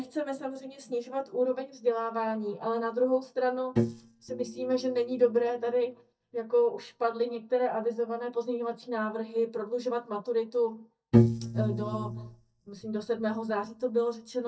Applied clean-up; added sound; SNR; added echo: neural mask model DeepFilterNet 3.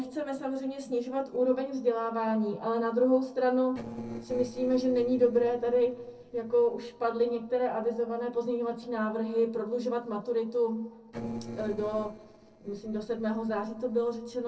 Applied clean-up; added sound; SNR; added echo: neural separator model SepFormer DNS4.